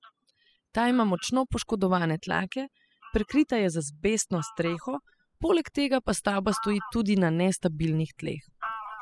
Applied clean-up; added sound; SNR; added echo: classical method spectral subtraction.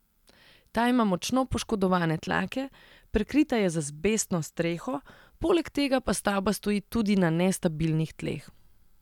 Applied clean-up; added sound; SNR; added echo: none; none; none; none.